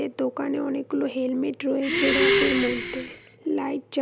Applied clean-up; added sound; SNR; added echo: none; Breathing; -1 dB; none.